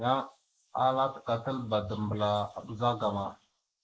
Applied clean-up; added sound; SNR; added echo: neural mask model Resemble Enhance denoiser.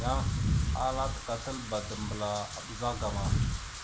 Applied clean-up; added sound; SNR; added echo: none; Wind / Rain; -3 dB; none.